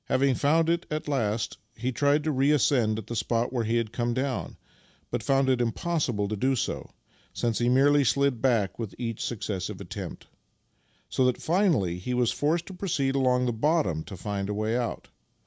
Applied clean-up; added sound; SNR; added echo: none; none; none; none.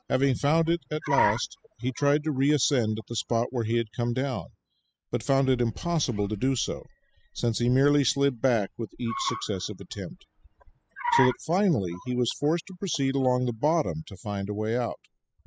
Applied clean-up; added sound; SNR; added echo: classical method spectral subtraction.